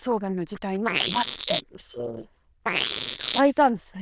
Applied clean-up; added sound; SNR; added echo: neural diffusion model UNIVERSE++.